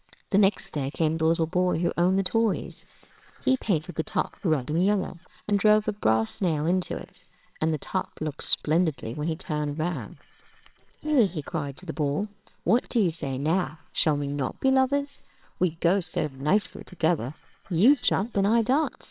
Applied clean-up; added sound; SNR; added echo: neural separator model SepFormer WHAMR!.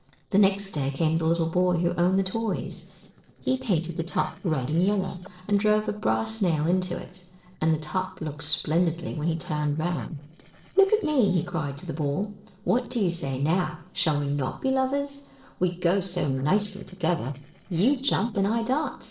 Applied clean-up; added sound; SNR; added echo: neural separator model SepFormer DNS4.